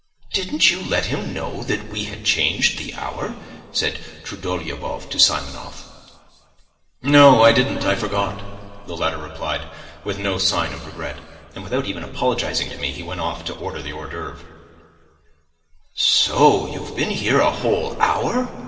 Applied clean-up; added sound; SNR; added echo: none; none; none; reverberation time 2.4 s.